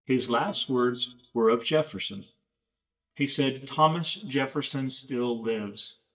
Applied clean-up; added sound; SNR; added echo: neural mask model DeepFilterNet 3.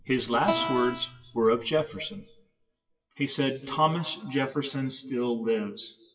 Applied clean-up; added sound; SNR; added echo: classical method WPE with log-MMSE.